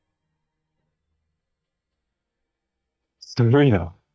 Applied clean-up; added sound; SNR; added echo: neural mask model DeepFilterNet 3.